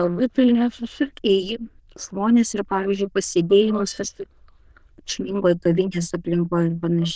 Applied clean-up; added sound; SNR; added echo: neural diffusion model UNIVERSE++.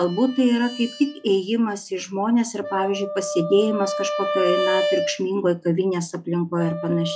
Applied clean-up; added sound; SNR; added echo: classical method log-MMSE.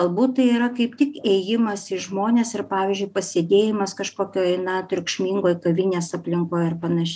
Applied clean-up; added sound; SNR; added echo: none; none; none; none.